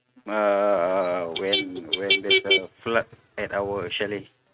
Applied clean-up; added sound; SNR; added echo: neural mask model RNNoise.